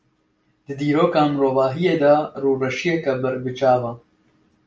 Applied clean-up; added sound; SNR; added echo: none; none; none; none.